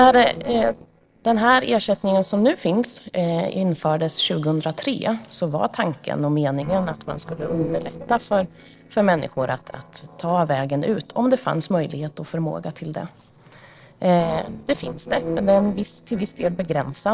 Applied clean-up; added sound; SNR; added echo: neural separator model SepFormer DNS4.